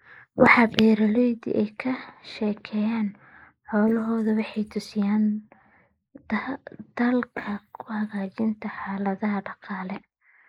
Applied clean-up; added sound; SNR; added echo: neural mask model Resemble Enhance denoiser.